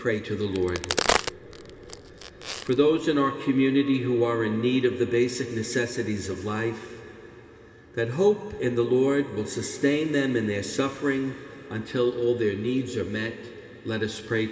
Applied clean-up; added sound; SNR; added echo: none; Crack; 5 dB; reverberation time 2.2 s.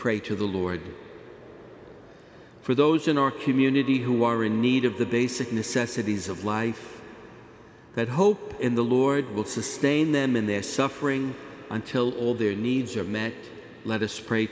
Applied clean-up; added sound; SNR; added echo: none; none; none; none.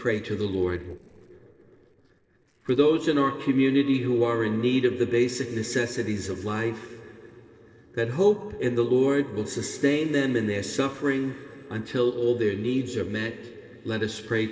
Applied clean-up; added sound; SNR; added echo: neural separator model SepFormer DNS4.